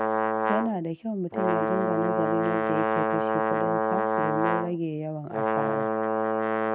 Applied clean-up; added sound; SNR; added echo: neural mask model RNNoise.